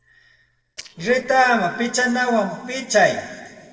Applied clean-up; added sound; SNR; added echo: neural separator model SepFormer DNS4.